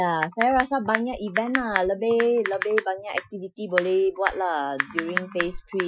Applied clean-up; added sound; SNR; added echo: classical method Wiener filter.